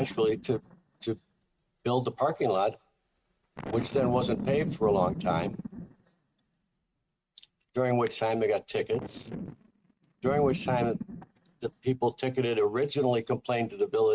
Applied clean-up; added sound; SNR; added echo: neural mask model RNNoise.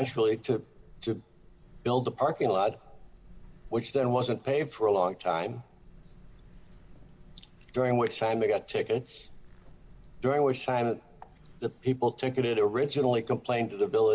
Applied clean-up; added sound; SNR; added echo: none; none; none; none.